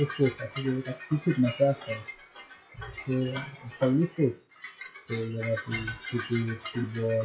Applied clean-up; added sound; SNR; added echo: classical method WPE with log-MMSE.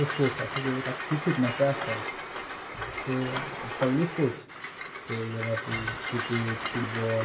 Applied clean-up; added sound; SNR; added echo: none; Train; 5 dB; reverberation time 0.7 s.